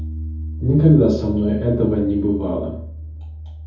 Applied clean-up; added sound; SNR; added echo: none; Piano; 10 dB; reverberation time 0.6 s.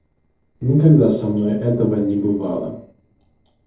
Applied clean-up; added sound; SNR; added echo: neural separator model SepFormer DNS4.